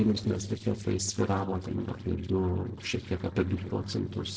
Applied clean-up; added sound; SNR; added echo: neural separator model SepFormer DNS4.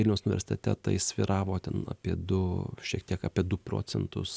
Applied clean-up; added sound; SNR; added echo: none; none; none; none.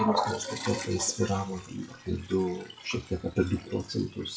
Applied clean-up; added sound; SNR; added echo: classical method WPE with log-MMSE.